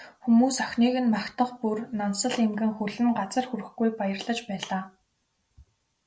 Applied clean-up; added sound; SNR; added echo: none; none; none; none.